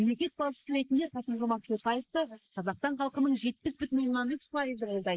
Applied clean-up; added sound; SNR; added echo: neural mask model Resemble Enhance denoiser.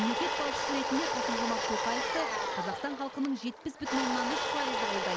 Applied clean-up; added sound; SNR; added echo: none; Domestic sounds, home sounds; -2 dB; none.